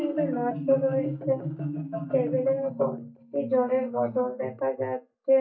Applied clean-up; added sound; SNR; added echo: neural mask model DeepFilterNet 3.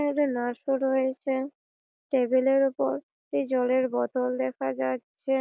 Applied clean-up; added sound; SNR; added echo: none; none; none; none.